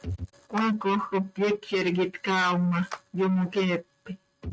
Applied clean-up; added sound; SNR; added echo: neural mask model RNNoise.